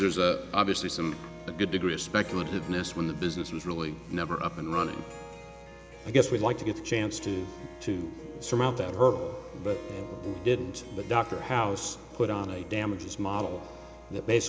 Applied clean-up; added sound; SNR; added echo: none; Harp; 17 dB; none.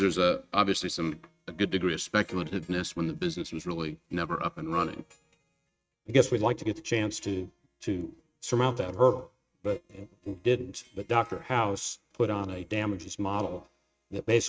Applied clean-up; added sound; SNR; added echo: neural mask model RNNoise.